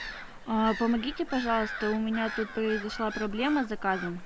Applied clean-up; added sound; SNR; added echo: none; Gull, seagull / Bird vocalization, bird call, bird song; 9 dB; none.